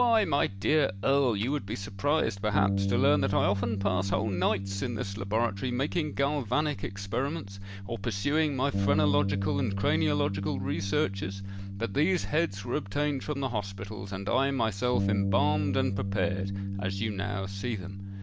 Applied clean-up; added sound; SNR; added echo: none; Bass guitar; 4 dB; none.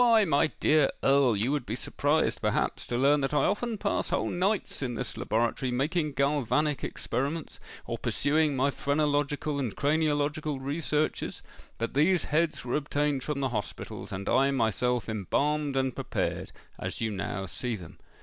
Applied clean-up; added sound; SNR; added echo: none; none; none; none.